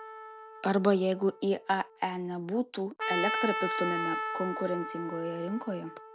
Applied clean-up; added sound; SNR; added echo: none; Trumpet; 5 dB; none.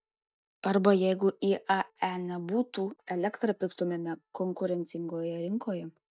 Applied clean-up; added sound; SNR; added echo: neural mask model DeepFilterNet 3.